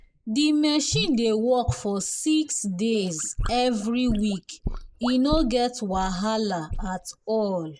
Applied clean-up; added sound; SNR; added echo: neural mask model Resemble Enhance denoiser.